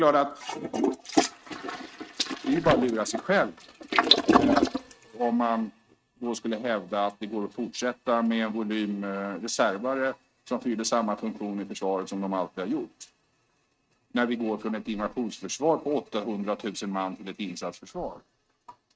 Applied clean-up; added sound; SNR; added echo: neural mask model RNNoise.